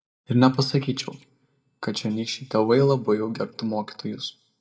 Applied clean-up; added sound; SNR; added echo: neural mask model DeepFilterNet 3.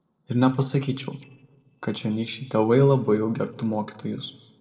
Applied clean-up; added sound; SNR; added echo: neural separator model SepFormer DNS4.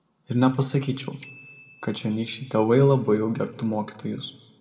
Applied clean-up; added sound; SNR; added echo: none; Bicycle bell; 19 dB; reverberation time 1.0 s.